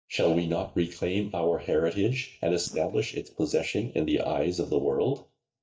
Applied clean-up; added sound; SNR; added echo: neural mask model DeepFilterNet 3.